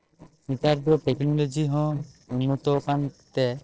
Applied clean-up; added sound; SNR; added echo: neural separator model SepFormer DNS4.